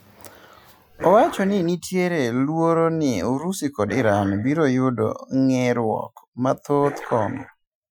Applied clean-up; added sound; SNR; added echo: classical method Wiener filter.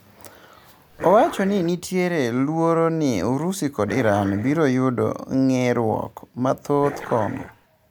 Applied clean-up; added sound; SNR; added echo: none; Dog; 14 dB; none.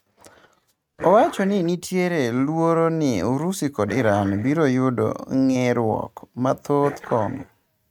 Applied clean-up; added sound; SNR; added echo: neural mask model RNNoise.